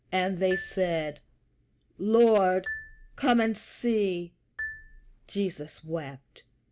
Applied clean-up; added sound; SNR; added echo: none; Marimba, xylophone; 15 dB; none.